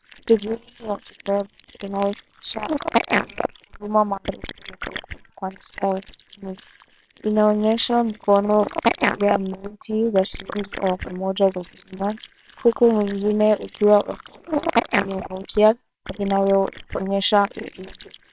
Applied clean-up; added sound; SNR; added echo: neural separator model SepFormer WHAMR!.